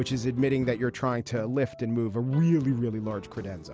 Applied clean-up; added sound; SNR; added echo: none; none; none; none.